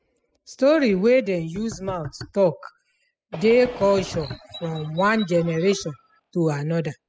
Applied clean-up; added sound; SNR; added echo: classical method spectral subtraction.